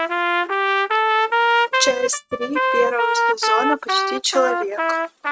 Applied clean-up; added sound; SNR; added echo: neural mask model RNNoise.